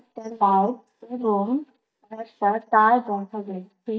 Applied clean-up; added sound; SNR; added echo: neural mask model DeepFilterNet 3.